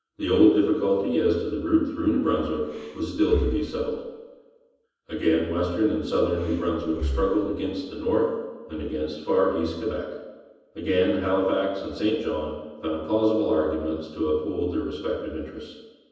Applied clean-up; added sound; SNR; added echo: none; Breathing; 9 dB; reverberation time 1.1 s.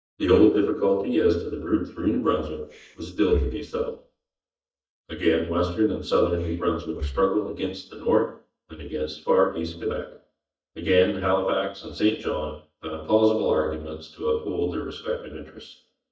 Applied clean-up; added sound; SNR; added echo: neural mask model DeepFilterNet 3.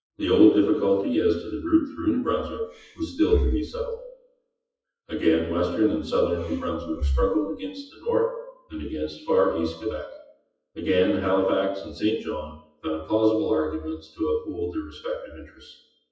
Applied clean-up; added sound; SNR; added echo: classical method WPE with log-MMSE.